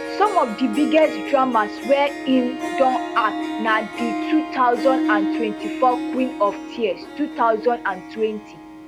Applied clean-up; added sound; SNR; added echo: none; Harp; 6 dB; none.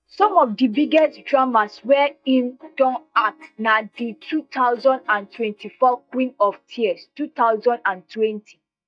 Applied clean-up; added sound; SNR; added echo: neural mask model DeepFilterNet 3.